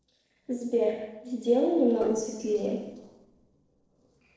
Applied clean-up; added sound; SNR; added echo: neural separator model SepFormer DNS4.